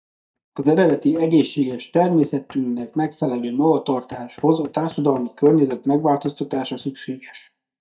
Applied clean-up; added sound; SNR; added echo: neural mask model DeepFilterNet 3.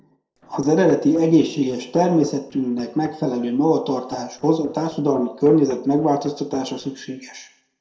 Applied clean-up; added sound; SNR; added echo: neural separator model SepFormer DNS4.